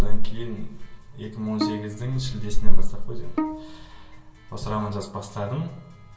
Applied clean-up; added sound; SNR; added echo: none; Bowed string instrument; 15 dB; reverberation time 0.2 s.